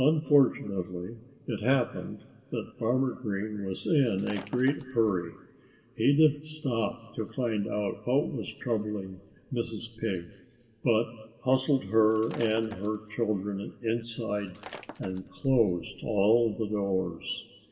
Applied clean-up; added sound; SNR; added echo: none; Shatter; 19 dB; reverberation time 2.8 s.